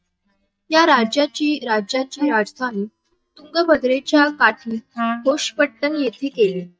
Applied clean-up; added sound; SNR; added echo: neural mask model DeepFilterNet 3.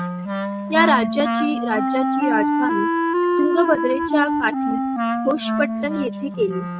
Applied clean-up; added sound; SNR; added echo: neural mask model RNNoise.